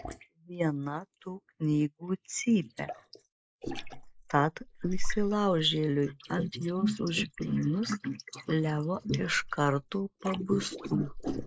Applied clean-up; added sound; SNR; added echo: neural mask model Resemble Enhance denoiser.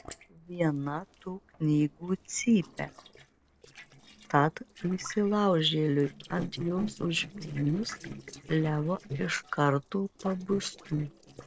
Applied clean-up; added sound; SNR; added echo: neural separator model SepFormer DNS4.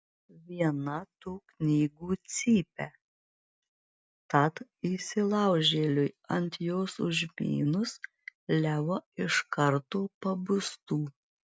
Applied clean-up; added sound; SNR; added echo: none; none; none; none.